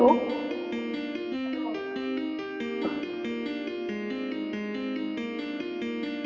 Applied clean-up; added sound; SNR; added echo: none; Piano; -1 dB; reverberation time 2.8 s.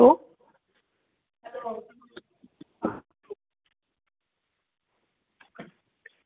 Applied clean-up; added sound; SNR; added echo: none; none; none; none.